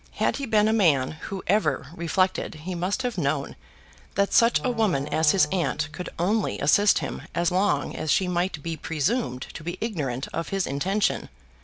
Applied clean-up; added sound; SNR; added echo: none; Wind instrument, woodwind instrument; 15 dB; none.